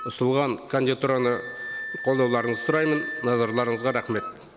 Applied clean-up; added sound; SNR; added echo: none; Wind instrument, woodwind instrument; 11 dB; none.